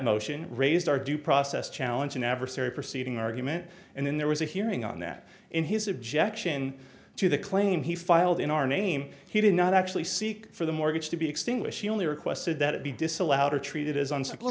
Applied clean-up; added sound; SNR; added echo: none; none; none; none.